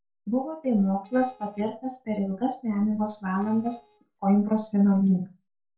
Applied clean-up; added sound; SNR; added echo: neural separator model SepFormer DNS4.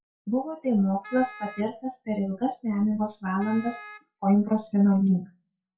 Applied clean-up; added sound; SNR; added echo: classical method WPE with log-MMSE.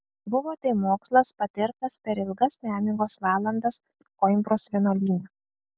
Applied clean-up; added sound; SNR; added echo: none; none; none; none.